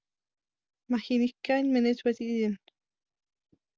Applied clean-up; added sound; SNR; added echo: none; none; none; none.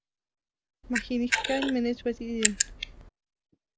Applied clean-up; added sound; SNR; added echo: none; Camera; -1 dB; none.